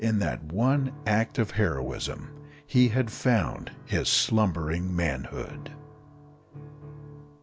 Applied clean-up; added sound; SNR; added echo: none; Piano; 17 dB; none.